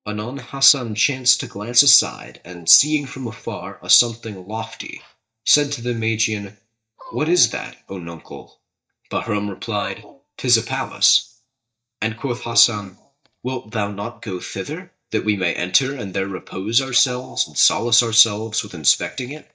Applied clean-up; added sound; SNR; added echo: neural mask model DeepFilterNet 3.